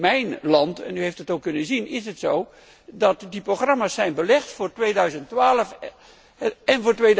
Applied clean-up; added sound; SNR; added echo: none; none; none; none.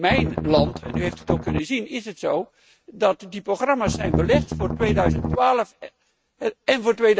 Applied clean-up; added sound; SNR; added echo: neural mask model RNNoise.